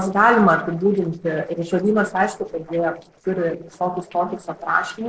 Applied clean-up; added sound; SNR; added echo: neural separator model SepFormer DNS4.